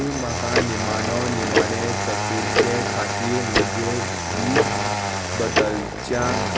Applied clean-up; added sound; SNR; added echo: none; Engine starting + Tick-tock; -4 dB; none.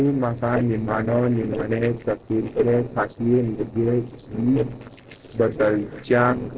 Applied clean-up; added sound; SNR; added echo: neural separator model SepFormer DNS4.